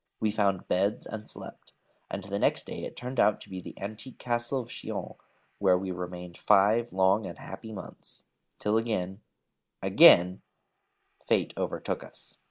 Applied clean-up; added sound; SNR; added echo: neural mask model Resemble Enhance denoiser.